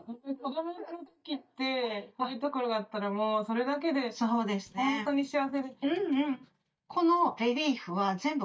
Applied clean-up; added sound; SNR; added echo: neural mask model DeepFilterNet 3.